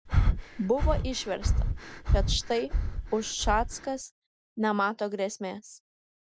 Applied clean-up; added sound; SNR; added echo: none; Breathing; -4 dB; none.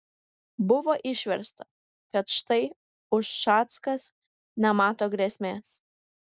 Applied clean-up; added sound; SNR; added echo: none; none; none; none.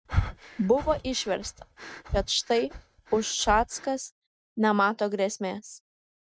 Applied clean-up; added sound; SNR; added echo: neural mask model RNNoise.